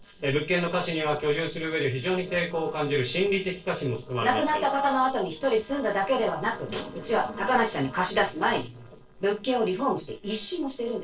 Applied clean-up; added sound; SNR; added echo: neural separator model SepFormer DNS4.